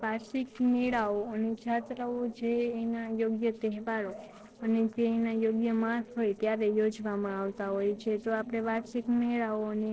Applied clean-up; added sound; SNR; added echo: neural separator model SepFormer DNS4.